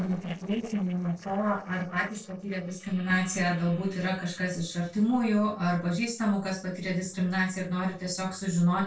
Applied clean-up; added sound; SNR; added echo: neural separator model SepFormer DNS4.